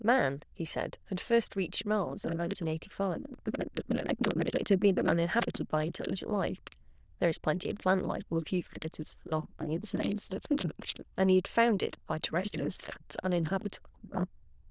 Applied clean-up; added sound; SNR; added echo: neural diffusion model UNIVERSE++.